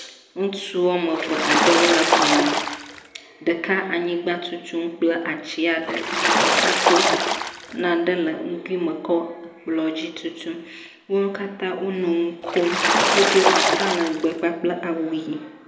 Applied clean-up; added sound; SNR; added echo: none; Water / Splash, splatter; -3 dB; reverberation time 0.7 s.